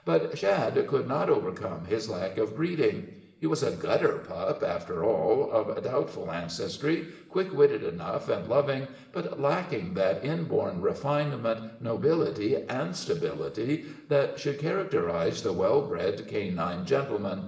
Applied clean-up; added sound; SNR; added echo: none; none; none; reverberation time 1.1 s.